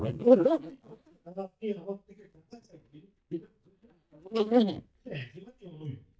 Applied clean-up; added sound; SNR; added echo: neural mask model DeepFilterNet 3.